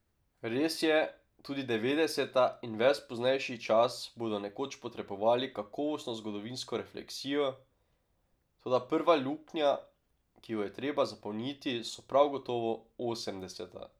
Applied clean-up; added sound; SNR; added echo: none; none; none; none.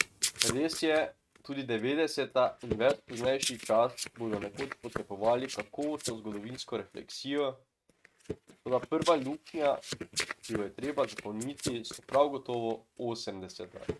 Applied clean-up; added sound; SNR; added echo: neural mask model RNNoise.